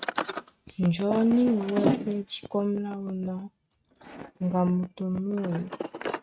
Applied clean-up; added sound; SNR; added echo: neural mask model RNNoise.